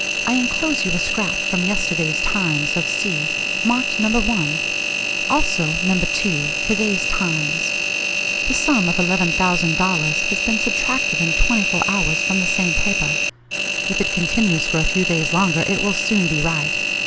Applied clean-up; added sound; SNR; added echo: none; Engine; -1 dB; none.